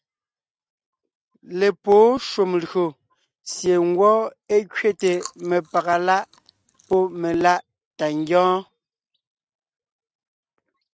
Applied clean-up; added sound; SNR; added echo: neural mask model RNNoise.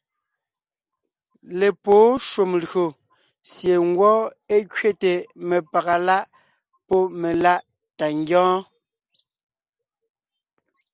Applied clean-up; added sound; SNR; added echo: none; none; none; none.